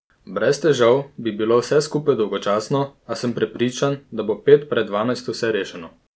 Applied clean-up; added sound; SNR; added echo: none; none; none; none.